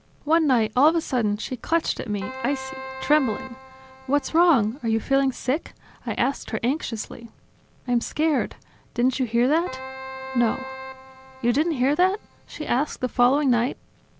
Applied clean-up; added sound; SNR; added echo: none; Keyboard (musical); 13 dB; none.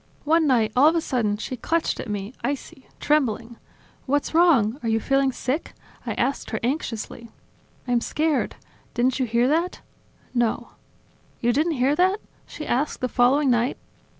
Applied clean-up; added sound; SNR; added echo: none; none; none; none.